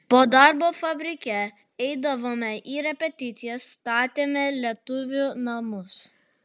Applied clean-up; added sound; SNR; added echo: none; none; none; none.